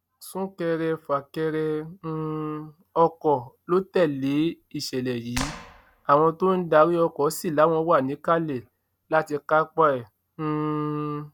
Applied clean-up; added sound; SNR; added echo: none; Clapping; 11 dB; none.